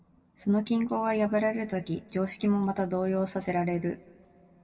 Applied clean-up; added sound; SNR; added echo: none; none; none; reverberation time 1.7 s.